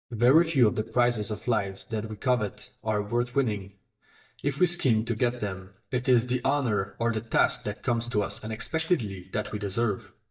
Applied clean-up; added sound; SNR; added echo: neural mask model DeepFilterNet 3.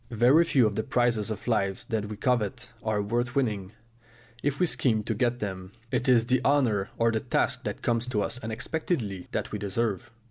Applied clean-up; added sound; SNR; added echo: none; none; none; none.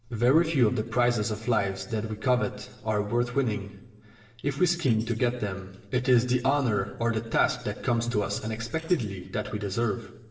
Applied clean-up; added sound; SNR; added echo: neural separator model SepFormer DNS4.